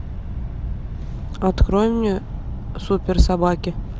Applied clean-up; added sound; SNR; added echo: none; none; none; none.